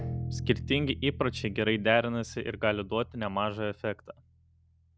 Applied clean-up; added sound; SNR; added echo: none; Bowed string instrument; 10 dB; none.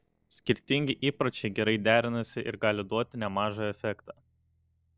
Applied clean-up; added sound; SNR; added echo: neural separator model SepFormer DNS4.